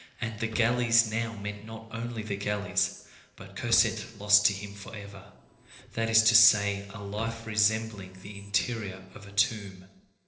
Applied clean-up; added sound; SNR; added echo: neural separator model SepFormer DNS4.